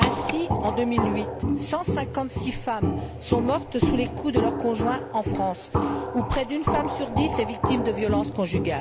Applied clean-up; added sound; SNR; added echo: none; Crushing + Walk, footsteps; -1 dB; none.